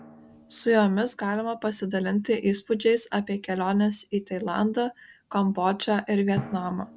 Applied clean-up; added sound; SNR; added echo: none; Drum; 19 dB; none.